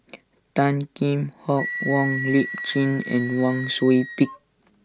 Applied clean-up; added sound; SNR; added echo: none; Wind instrument, woodwind instrument; 10 dB; none.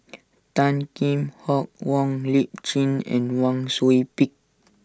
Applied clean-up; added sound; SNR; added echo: none; none; none; none.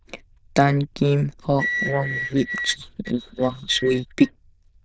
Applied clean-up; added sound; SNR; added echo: neural diffusion model UNIVERSE++.